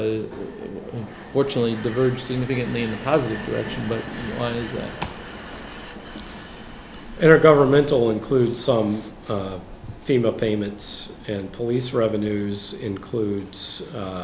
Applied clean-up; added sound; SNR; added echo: none; Vehicle; 13 dB; none.